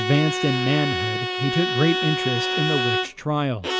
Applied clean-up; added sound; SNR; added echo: none; Bowed string instrument; 2 dB; none.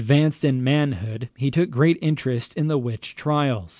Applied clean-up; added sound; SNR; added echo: none; none; none; none.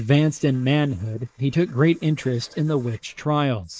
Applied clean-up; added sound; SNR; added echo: neural mask model Resemble Enhance denoiser.